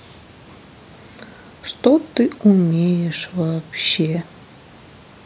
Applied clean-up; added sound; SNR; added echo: none; none; none; none.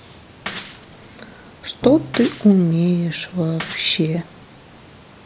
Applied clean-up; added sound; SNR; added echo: none; Drum + Shatter / Crushing; 14 dB; none.